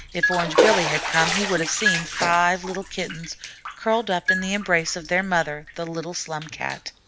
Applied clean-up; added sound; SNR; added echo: none; Bathtub (filling or washing) + Marimba, xylophone; 2 dB; none.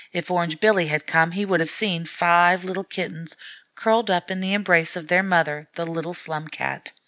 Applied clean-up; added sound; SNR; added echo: none; none; none; none.